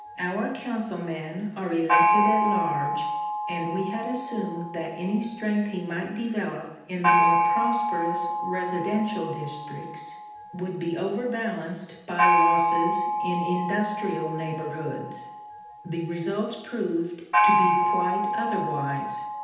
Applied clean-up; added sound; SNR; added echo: none; Gong; -3 dB; reverberation time 0.9 s.